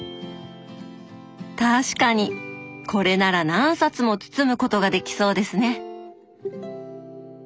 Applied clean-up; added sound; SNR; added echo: none; none; none; none.